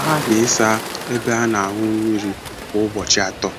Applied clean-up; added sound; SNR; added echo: none; Bird; 9 dB; none.